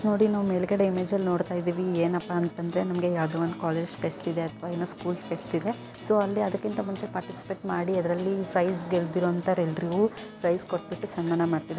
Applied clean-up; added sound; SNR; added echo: none; Acoustic guitar; 16 dB; none.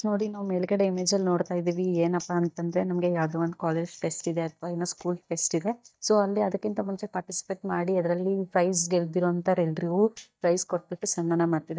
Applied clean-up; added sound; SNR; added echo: neural mask model DeepFilterNet 3.